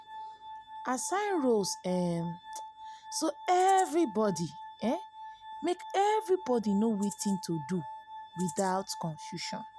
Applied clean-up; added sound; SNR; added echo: none; Glass + Rattle (instrument); 13 dB; none.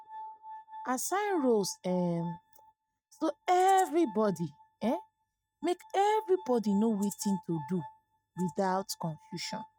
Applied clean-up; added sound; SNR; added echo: neural mask model RNNoise.